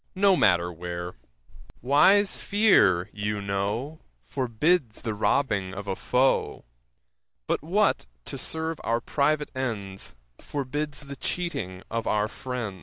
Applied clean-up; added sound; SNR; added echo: none; none; none; none.